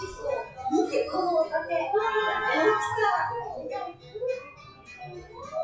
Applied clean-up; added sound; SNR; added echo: classical method WPE with log-MMSE.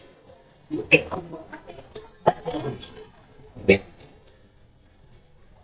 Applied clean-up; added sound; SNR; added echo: neural mask model DeepFilterNet 3.